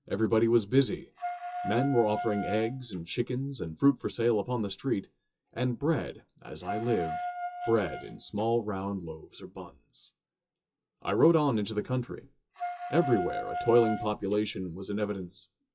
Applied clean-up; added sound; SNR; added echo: classical method WPE with log-MMSE.